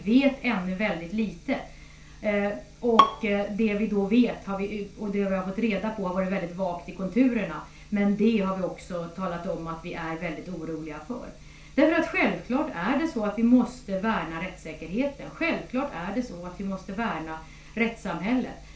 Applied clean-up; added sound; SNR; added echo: none; Bowed string instrument; 1 dB; reverberation time 0.3 s.